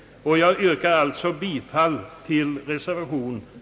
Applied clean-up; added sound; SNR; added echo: none; none; none; none.